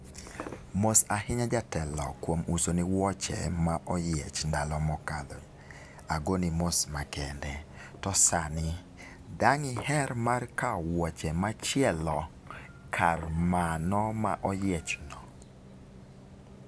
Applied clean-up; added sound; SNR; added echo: none; Bus; 19 dB; none.